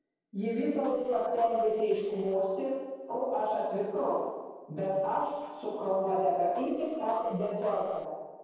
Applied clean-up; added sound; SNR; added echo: neural separator model SepFormer DNS4.